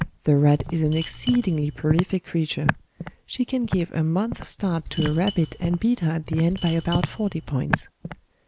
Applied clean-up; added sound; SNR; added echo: none; Walk, footsteps + Coin (dropping); 6 dB; none.